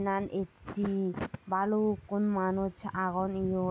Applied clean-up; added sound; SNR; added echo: none; none; none; none.